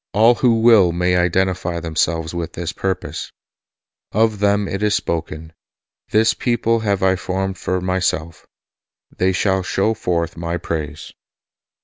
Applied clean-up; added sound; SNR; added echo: none; none; none; none.